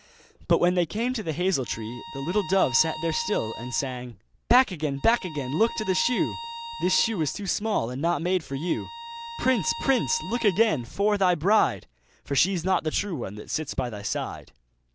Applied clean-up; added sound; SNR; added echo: none; Bowed string instrument; 12 dB; none.